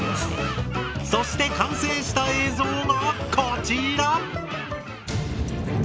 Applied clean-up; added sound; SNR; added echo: none; Domestic sounds, home sounds; 19 dB; none.